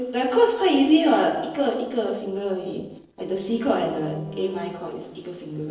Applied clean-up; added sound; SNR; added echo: neural separator model SepFormer DNS4.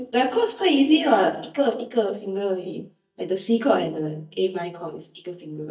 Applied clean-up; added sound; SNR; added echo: neural mask model DeepFilterNet 3.